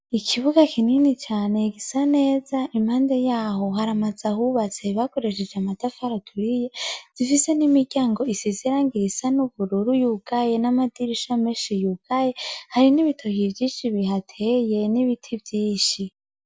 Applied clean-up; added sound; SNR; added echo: none; none; none; none.